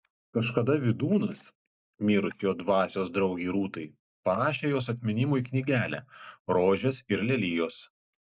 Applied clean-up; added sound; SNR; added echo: neural mask model DeepFilterNet 3.